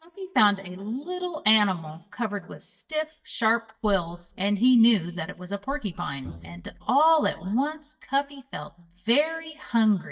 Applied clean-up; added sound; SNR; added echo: neural mask model DeepFilterNet 3.